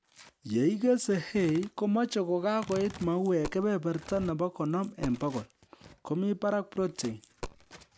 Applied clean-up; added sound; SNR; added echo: none; Tearing + Coin (dropping); 18 dB; none.